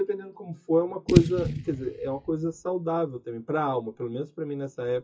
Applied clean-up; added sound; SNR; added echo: classical method WPE with log-MMSE.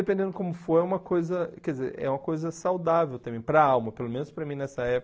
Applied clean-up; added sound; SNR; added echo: none; none; none; none.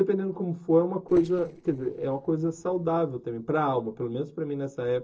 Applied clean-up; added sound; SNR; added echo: neural separator model SepFormer DNS4.